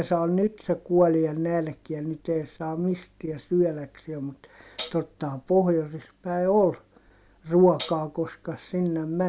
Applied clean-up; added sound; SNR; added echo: none; Hi-hat; 12 dB; none.